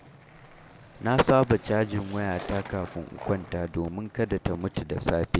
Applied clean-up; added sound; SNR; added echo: none; Skateboard; 18 dB; none.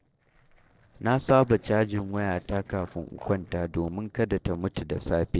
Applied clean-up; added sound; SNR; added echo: neural separator model SepFormer DNS4.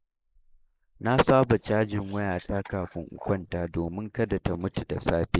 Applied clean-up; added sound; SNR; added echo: neural mask model Resemble Enhance denoiser.